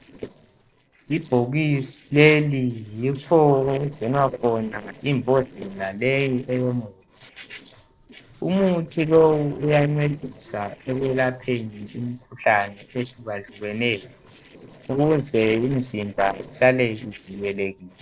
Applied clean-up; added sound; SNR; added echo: neural separator model SepFormer DNS4.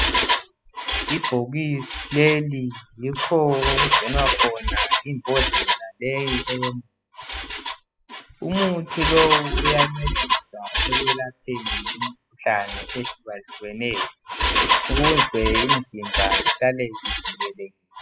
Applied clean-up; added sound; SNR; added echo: classical method spectral subtraction.